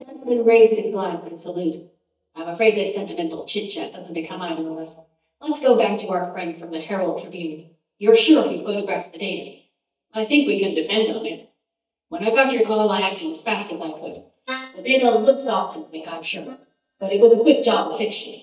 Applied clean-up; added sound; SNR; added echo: neural mask model DeepFilterNet 3.